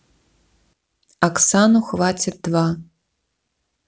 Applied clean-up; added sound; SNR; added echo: none; none; none; none.